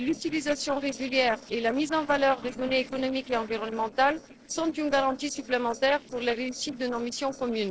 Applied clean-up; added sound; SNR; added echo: neural separator model SepFormer DNS4.